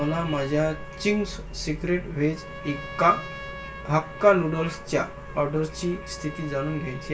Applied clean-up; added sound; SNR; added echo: none; Trumpet; 15 dB; reverberation time 0.2 s.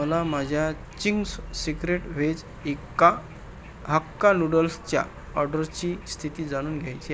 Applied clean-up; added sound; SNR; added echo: none; none; none; none.